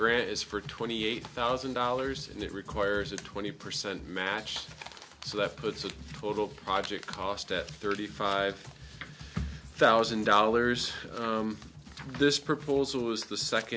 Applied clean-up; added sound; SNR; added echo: none; none; none; none.